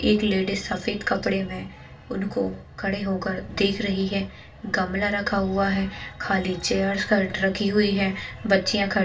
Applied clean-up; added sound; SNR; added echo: none; none; none; reverberation time 0.2 s.